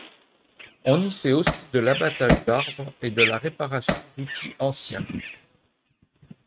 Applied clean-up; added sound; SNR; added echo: neural mask model RNNoise.